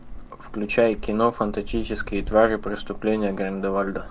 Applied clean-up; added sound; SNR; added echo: none; Wind; 10 dB; none.